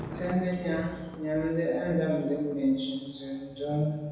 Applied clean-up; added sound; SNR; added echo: none; Thunder; 16 dB; reverberation time 1.2 s.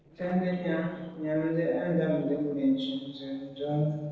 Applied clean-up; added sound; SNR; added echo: neural separator model SepFormer DNS4.